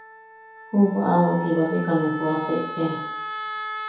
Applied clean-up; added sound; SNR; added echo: none; Wind instrument, woodwind instrument; 10 dB; reverberation time 2.0 s.